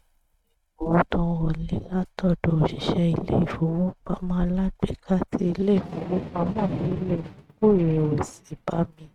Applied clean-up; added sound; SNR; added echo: neural mask model RNNoise.